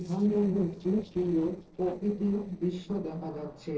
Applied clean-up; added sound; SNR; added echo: neural separator model SepFormer DNS4.